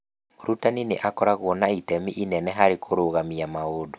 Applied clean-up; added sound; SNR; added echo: none; none; none; none.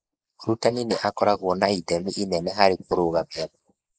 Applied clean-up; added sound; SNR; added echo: neural mask model Resemble Enhance denoiser.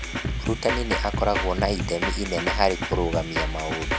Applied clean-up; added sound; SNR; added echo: none; Drum kit; 0 dB; none.